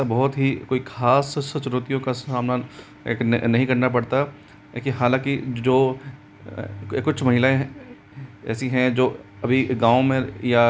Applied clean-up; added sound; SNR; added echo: none; none; none; none.